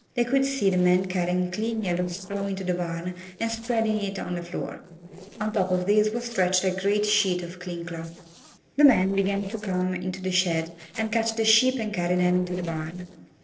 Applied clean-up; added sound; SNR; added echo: neural separator model SepFormer DNS4.